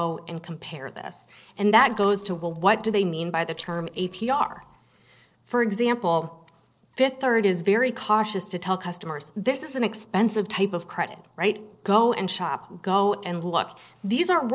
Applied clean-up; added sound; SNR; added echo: neural separator model SepFormer DNS4.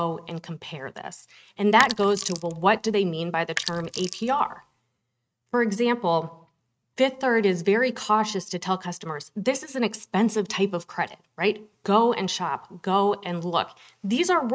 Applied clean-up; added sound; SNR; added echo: neural mask model RNNoise.